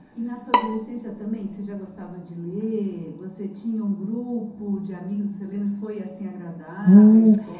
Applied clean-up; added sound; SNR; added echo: none; Bowed string instrument; 6 dB; reverberation time 0.7 s.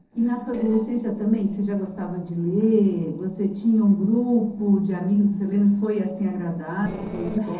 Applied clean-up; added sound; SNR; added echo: neural separator model SepFormer DNS4.